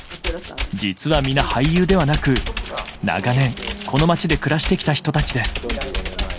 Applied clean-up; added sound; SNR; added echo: none; Computer keyboard; 7 dB; none.